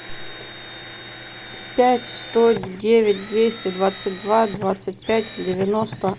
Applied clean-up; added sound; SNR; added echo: none; Drill; 14 dB; none.